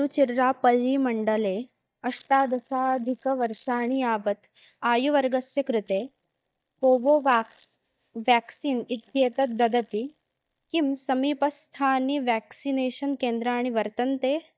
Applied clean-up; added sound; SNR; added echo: neural mask model DeepFilterNet 3.